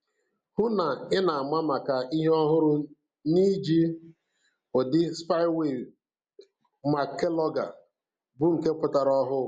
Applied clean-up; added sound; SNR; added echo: none; none; none; none.